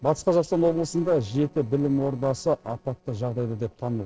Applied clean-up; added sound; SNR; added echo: neural separator model SepFormer DNS4.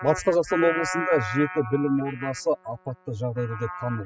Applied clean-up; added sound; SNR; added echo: classical method spectral subtraction.